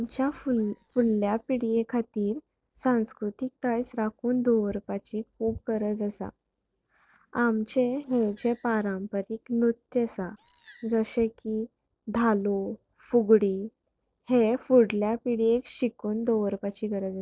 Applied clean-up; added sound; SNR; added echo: neural separator model SepFormer DNS4.